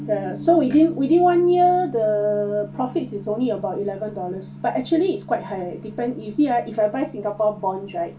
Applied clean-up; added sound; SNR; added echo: none; Gong; 15 dB; reverberation time 0.2 s.